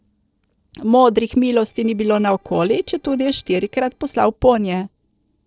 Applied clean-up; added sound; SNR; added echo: neural separator model SepFormer DNS4.